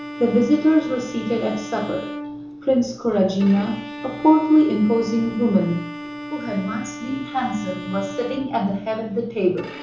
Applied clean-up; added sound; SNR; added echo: none; Bowed string instrument; 13 dB; reverberation time 0.6 s.